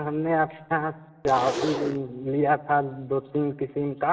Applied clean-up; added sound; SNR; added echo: none; Zipper (clothing); 10 dB; reverberation time 2.2 s.